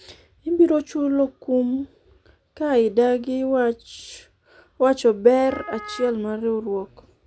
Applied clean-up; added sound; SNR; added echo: none; Wind instrument, woodwind instrument; 17 dB; none.